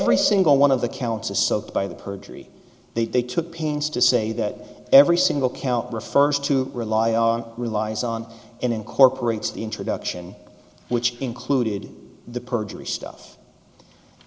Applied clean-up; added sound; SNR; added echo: none; none; none; none.